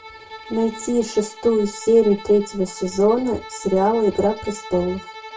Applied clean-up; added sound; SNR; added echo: none; Bowed string instrument; 18 dB; reverberation time 0.2 s.